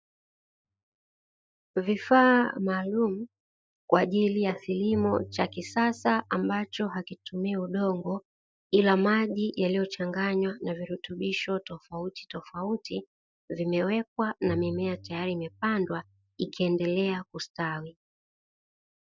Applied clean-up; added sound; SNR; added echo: neural mask model DeepFilterNet 3.